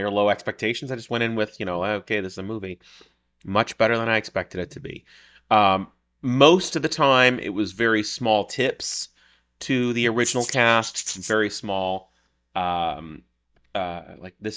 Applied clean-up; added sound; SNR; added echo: neural mask model DeepFilterNet 3.